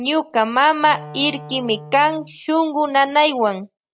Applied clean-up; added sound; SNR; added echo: none; Wind instrument, woodwind instrument; 19 dB; none.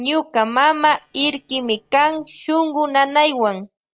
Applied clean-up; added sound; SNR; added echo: neural separator model SepFormer DNS4.